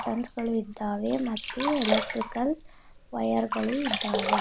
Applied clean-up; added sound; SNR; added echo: none; Sink (filling or washing); 2 dB; none.